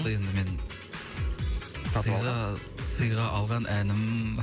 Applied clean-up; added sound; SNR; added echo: none; Car passing by; 16 dB; none.